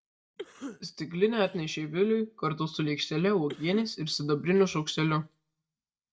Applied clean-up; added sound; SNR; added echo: neural mask model DeepFilterNet 3.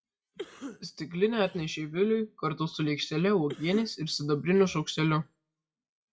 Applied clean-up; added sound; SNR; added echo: classical method WPE with log-MMSE.